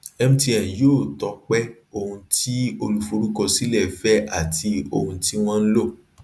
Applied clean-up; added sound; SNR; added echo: none; none; none; none.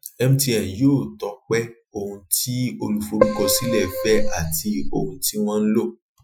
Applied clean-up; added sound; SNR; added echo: classical method Wiener filter.